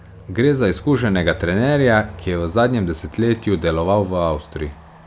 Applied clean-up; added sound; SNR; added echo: none; Train; 19 dB; none.